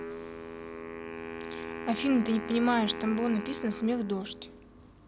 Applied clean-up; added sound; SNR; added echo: none; Wind instrument, woodwind instrument; 9 dB; none.